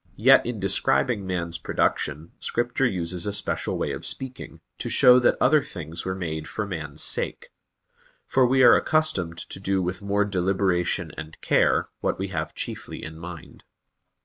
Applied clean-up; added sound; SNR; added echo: none; none; none; none.